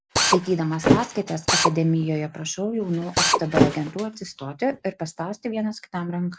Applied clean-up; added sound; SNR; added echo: none; Thump, thud + Drill; -2 dB; none.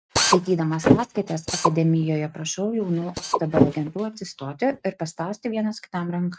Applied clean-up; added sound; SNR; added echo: neural mask model RNNoise.